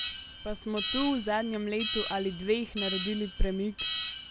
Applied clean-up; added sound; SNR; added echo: none; Alarm; 6 dB; none.